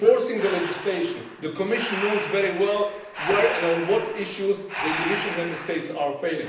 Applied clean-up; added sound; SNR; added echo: none; Breathing; 8 dB; reverberation time 0.8 s.